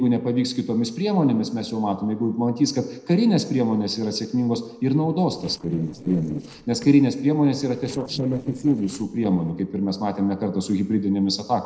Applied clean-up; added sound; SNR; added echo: neural separator model SepFormer DNS4.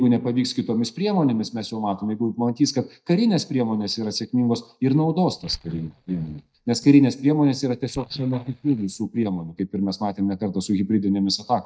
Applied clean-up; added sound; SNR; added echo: neural mask model DeepFilterNet 3.